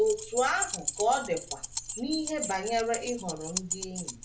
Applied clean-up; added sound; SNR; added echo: none; Keys jangling; 6 dB; reverberation time 0.2 s.